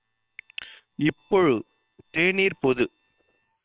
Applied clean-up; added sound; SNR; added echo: neural separator model SepFormer WHAM!.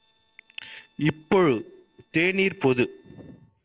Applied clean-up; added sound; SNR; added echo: neural separator model SepFormer DNS4.